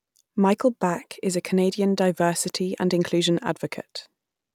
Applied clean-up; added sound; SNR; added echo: none; none; none; none.